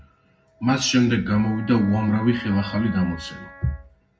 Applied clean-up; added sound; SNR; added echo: none; Wind instrument, woodwind instrument; 19 dB; reverberation time 0.4 s.